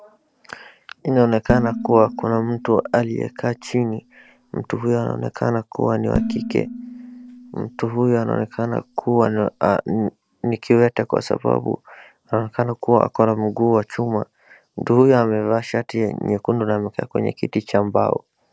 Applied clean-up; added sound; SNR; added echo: none; Dishes, pots, and pans; 11 dB; none.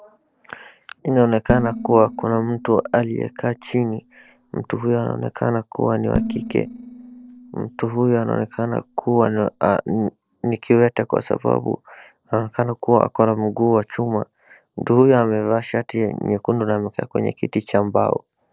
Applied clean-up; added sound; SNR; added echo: neural separator model SepFormer DNS4.